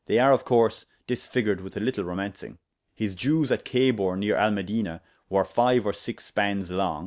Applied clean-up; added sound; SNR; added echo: none; none; none; none.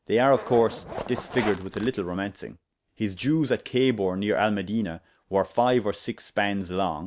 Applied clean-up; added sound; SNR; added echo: none; Zipper (clothing); 12 dB; none.